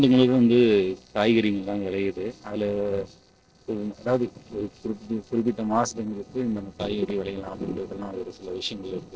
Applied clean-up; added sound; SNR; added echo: neural separator model SepFormer DNS4.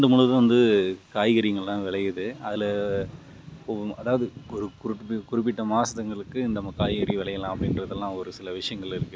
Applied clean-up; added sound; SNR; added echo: none; none; none; none.